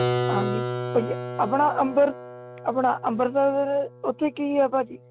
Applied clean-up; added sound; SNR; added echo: none; Keyboard (musical); 7 dB; none.